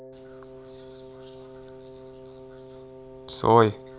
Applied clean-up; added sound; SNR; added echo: none; Wind instrument, woodwind instrument; 16 dB; none.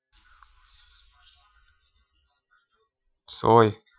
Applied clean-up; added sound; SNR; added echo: classical method Wiener filter.